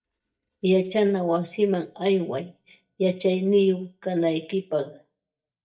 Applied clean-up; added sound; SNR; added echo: neural mask model DeepFilterNet 3.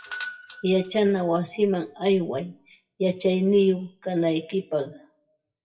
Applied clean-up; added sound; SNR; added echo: classical method WPE with log-MMSE.